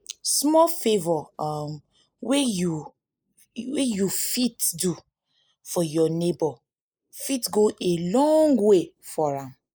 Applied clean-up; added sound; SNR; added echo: neural mask model Resemble Enhance denoiser.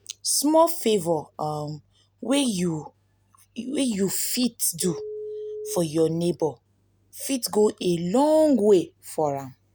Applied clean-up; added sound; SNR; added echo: none; Telephone; 9 dB; none.